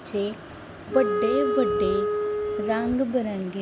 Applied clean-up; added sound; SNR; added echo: none; Wind instrument, woodwind instrument; -1 dB; none.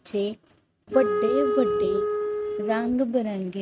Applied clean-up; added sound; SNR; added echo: neural mask model RNNoise.